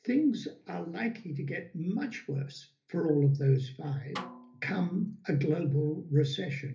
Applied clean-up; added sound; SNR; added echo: none; Snare drum; 16 dB; reverberation time 0.3 s.